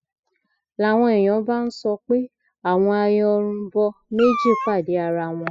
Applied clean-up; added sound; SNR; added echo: classical method spectral subtraction.